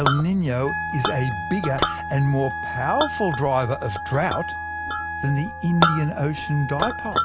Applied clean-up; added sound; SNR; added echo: none; Wind instrument, woodwind instrument + Chink, clink; 4 dB; none.